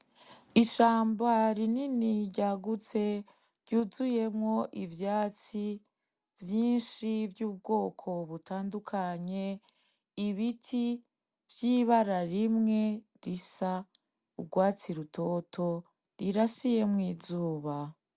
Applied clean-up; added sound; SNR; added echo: none; none; none; none.